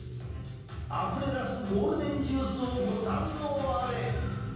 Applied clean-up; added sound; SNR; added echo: none; none; none; reverberation time 1.3 s.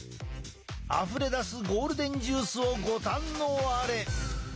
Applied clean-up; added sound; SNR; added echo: none; none; none; none.